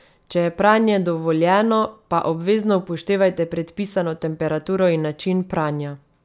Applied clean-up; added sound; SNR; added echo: none; none; none; none.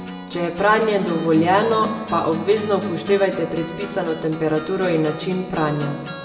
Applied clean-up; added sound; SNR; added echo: none; Acoustic guitar; 11 dB; reverberation time 1.7 s.